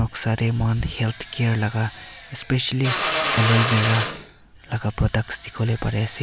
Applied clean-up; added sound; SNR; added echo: none; Drill; 6 dB; none.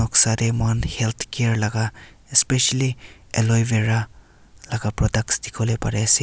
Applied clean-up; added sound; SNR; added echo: none; none; none; none.